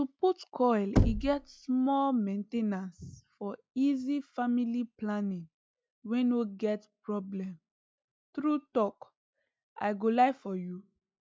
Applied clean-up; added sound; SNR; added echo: classical method log-MMSE.